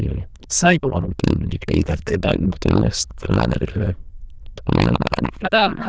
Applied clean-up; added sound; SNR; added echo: neural diffusion model UNIVERSE++.